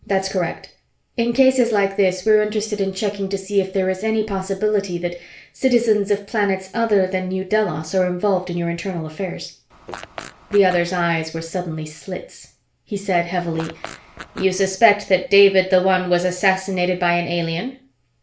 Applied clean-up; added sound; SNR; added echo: none; Fart; 16 dB; reverberation time 0.3 s.